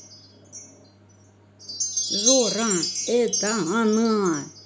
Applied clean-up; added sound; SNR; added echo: none; Wind chime; 3 dB; none.